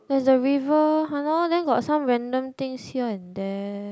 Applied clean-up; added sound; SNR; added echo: none; none; none; none.